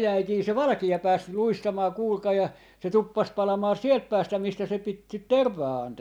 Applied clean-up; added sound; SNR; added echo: none; none; none; none.